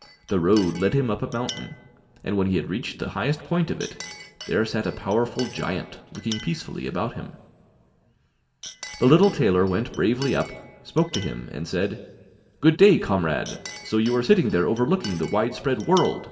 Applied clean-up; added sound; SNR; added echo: none; Chink, clink; 19 dB; reverberation time 1.4 s.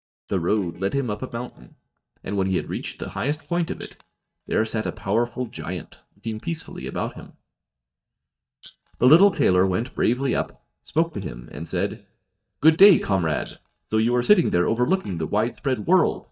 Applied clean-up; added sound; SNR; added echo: neural mask model DeepFilterNet 3.